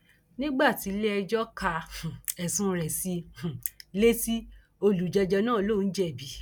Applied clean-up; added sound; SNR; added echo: none; none; none; none.